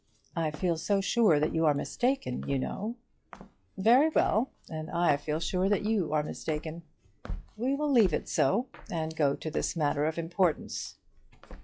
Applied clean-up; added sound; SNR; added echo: classical method log-MMSE.